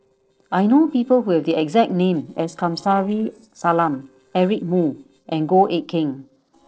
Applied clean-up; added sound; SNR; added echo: neural separator model SepFormer DNS4.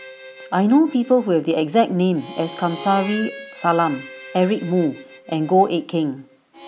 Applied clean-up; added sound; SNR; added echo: none; Harmonica; 17 dB; none.